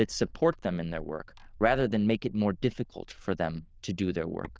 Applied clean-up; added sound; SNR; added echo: neural diffusion model UNIVERSE++.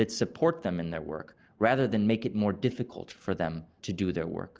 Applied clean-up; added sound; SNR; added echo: none; none; none; none.